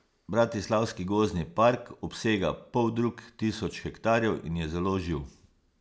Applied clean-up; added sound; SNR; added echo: none; none; none; none.